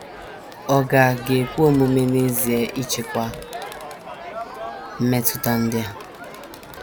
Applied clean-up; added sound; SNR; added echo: none; Crowd; 13 dB; none.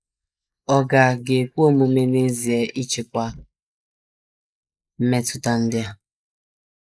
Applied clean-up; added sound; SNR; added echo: neural mask model Resemble Enhance denoiser.